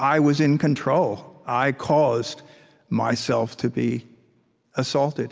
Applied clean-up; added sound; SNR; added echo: none; none; none; none.